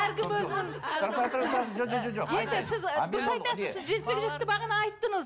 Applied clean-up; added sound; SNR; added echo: none; Telephone; 18 dB; none.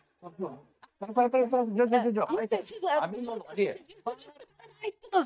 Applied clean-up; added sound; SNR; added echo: neural mask model DeepFilterNet 3.